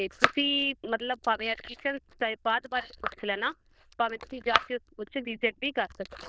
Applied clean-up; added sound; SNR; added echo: neural diffusion model UNIVERSE++.